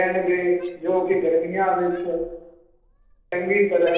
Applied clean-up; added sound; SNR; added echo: neural separator model SepFormer DNS4.